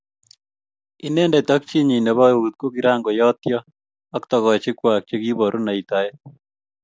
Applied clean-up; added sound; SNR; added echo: none; none; none; none.